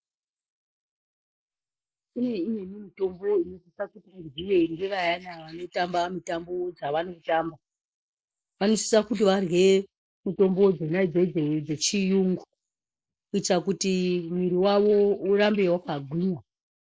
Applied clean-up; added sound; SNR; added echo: neural mask model Resemble Enhance denoiser.